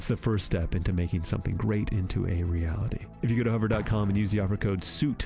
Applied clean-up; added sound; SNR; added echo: none; Explosion; 18 dB; none.